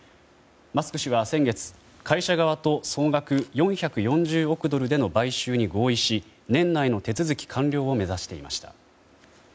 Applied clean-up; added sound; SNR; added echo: none; none; none; none.